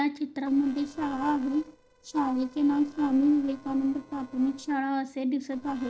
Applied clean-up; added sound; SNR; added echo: neural separator model SepFormer DNS4.